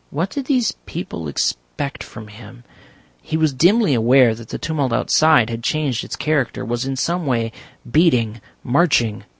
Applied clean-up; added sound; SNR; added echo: none; none; none; none.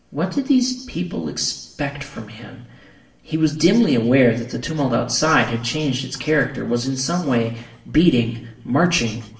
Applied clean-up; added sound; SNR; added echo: none; none; none; reverberation time 0.9 s.